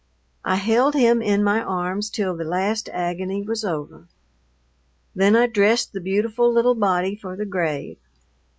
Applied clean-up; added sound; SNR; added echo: none; none; none; none.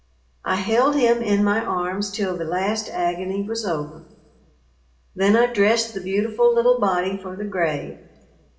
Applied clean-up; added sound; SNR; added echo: none; none; none; reverberation time 0.8 s.